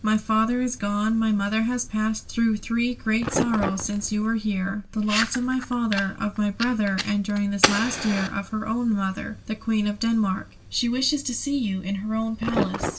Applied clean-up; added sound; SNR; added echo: none; Fire; 8 dB; reverberation time 0.2 s.